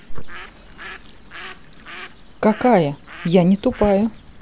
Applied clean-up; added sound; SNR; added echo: none; Bird; 19 dB; none.